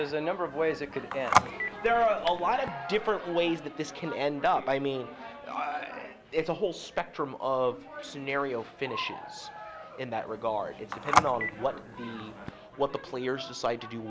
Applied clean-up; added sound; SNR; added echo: none; Telephone; 1 dB; none.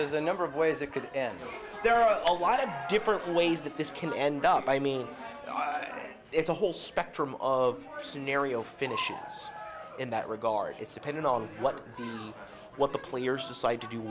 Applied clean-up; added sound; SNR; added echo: none; none; none; none.